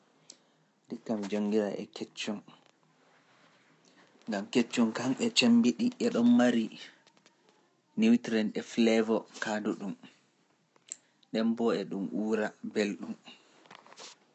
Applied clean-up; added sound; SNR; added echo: none; none; none; none.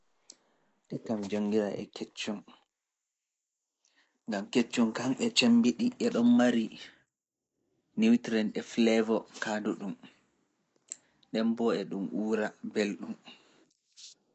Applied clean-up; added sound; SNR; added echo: neural mask model Resemble Enhance denoiser.